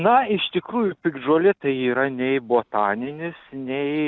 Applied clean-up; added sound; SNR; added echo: none; none; none; none.